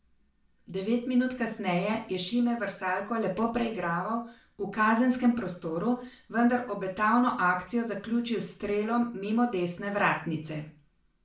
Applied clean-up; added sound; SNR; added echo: none; none; none; reverberation time 0.4 s.